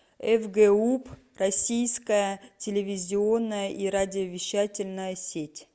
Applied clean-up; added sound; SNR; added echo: none; none; none; none.